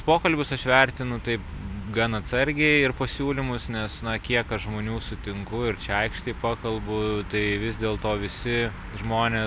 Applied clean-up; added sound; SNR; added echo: none; none; none; none.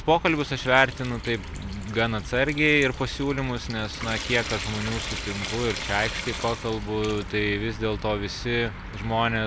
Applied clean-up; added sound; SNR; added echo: none; Trickle, dribble / Sink (filling or washing) / Water tap, faucet; 12 dB; none.